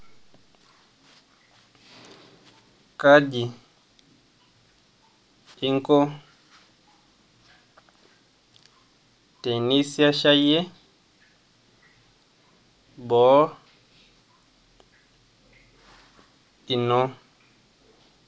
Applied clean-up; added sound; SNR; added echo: none; none; none; none.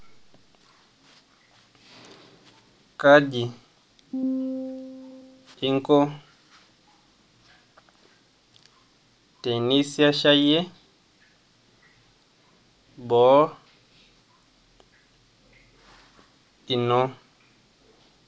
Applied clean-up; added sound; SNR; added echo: none; Piano; 6 dB; none.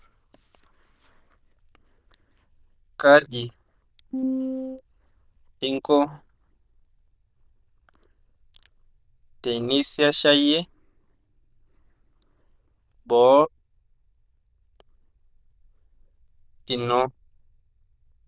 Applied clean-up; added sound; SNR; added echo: neural diffusion model UNIVERSE++.